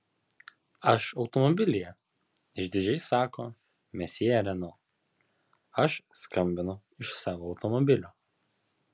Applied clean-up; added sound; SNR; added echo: none; none; none; none.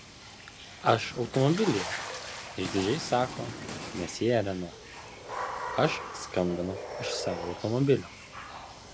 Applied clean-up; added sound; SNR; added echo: none; Water / Splash, splatter; 8 dB; none.